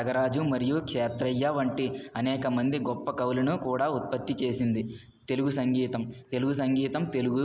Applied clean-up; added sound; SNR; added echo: none; none; none; none.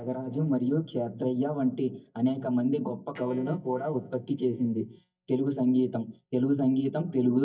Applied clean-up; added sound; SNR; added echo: neural mask model DeepFilterNet 3.